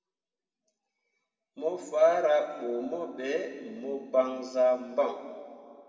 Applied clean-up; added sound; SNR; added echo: none; none; none; reverberation time 2.0 s.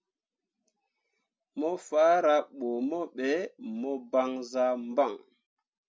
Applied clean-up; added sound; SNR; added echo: none; none; none; none.